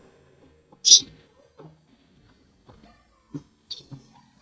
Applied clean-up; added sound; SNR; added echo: neural mask model DeepFilterNet 3.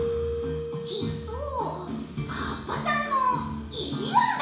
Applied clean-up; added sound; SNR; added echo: none; Keyboard (musical); 9 dB; reverberation time 0.7 s.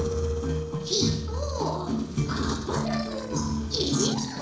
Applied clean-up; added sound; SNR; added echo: neural separator model SepFormer DNS4.